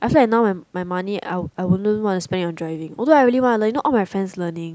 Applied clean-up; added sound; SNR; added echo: none; none; none; none.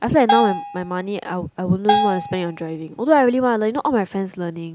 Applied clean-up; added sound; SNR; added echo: none; Bell; 4 dB; none.